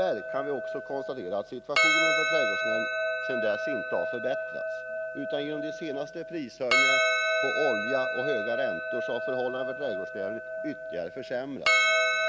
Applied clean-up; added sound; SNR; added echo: none; Percussion; -5 dB; none.